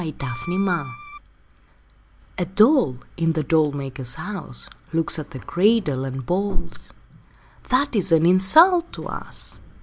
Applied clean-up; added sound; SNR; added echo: none; Bowed string instrument; 14 dB; none.